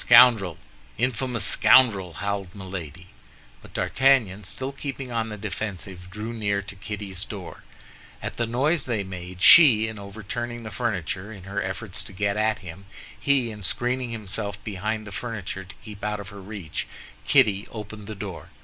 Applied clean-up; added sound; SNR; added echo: none; none; none; none.